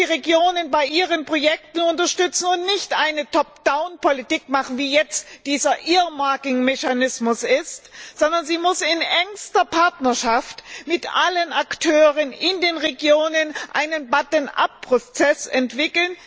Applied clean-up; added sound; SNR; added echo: none; none; none; none.